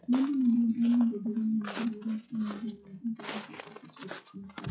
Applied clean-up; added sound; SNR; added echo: classical method WPE with log-MMSE.